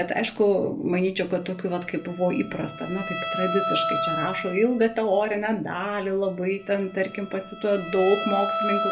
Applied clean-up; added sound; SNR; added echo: none; Bowed string instrument; 7 dB; reverberation time 0.3 s.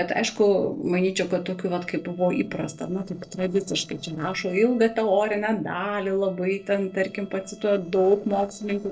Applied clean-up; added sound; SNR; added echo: neural separator model SepFormer DNS4.